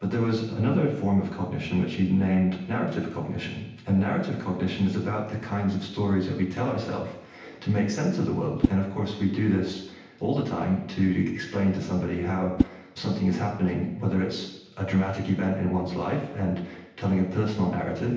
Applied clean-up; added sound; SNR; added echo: none; Whoosh, swoosh, swish; 6 dB; reverberation time 0.9 s.